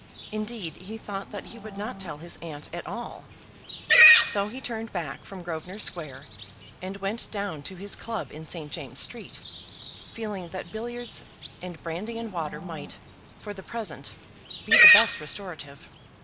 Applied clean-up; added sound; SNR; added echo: none; Livestock, farm animals, working animals; -5 dB; none.